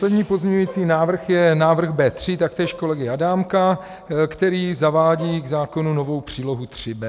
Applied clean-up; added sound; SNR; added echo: none; Bowed string instrument; 19 dB; none.